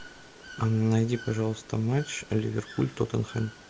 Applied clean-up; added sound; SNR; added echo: none; Water / Bird; 19 dB; none.